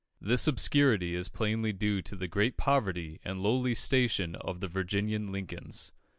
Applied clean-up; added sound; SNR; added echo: none; none; none; none.